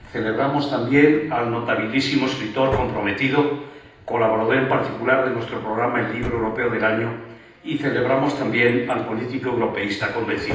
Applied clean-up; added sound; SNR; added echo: none; Drawer open or close; 17 dB; reverberation time 0.9 s.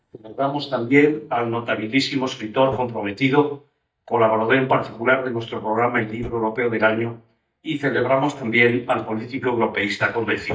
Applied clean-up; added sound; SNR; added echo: neural mask model DeepFilterNet 3.